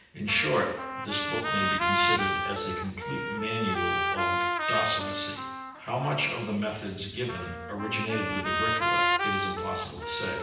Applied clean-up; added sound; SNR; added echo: none; Trumpet; -2 dB; reverberation time 0.9 s.